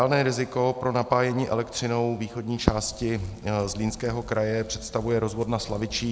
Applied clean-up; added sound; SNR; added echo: none; Crackle; 11 dB; none.